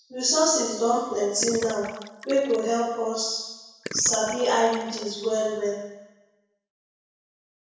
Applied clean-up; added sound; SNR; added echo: none; Gurgling; 15 dB; reverberation time 1.0 s.